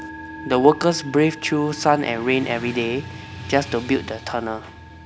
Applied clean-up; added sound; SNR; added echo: none; Musical instrument + Motorcycle / Traffic noise, roadway noise; 14 dB; none.